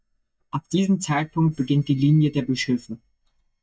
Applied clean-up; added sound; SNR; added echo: neural mask model DeepFilterNet 3.